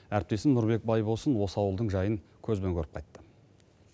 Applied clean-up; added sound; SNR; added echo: none; none; none; none.